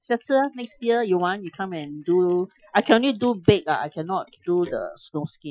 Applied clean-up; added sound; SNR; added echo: classical method Wiener filter.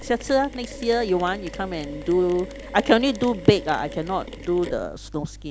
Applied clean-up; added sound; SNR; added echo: none; Mechanisms; 14 dB; none.